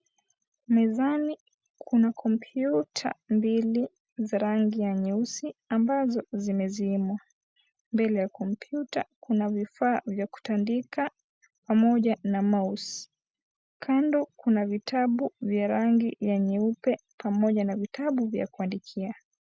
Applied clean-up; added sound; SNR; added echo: none; none; none; none.